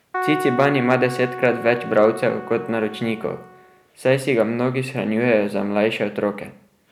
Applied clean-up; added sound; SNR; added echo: none; Keyboard (musical); 9 dB; none.